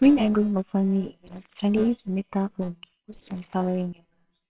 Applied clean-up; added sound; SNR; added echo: neural separator model SepFormer WHAMR!.